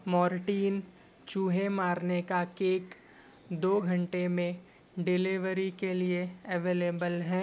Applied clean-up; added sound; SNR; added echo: none; none; none; none.